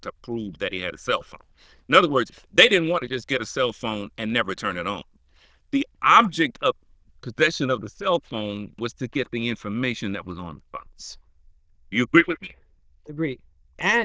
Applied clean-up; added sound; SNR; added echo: neural diffusion model UNIVERSE++.